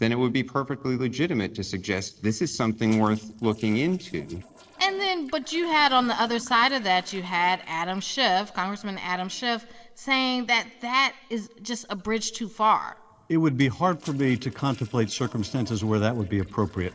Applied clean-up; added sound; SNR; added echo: neural separator model SepFormer DNS4.